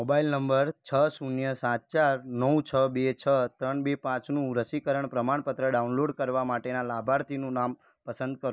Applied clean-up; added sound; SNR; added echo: none; none; none; none.